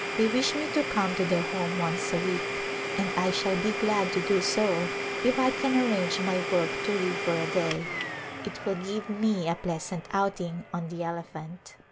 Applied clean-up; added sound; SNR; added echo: none; Domestic sounds, home sounds; 4 dB; none.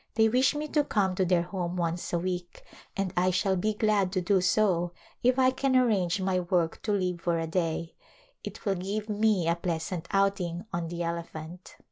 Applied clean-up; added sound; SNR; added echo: none; none; none; none.